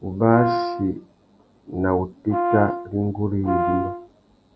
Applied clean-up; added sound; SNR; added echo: none; Brass instrument; 2 dB; none.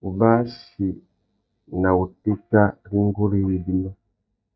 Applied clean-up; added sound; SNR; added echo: neural mask model DeepFilterNet 3.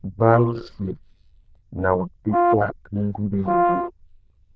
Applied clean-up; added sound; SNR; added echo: neural diffusion model UNIVERSE++.